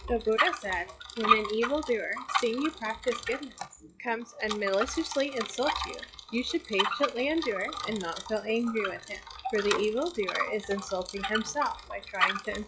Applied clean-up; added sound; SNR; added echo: classical method log-MMSE.